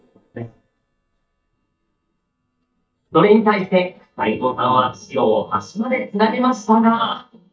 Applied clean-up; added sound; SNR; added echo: neural mask model DeepFilterNet 3.